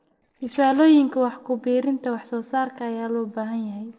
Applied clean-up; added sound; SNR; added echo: neural separator model SepFormer DNS4.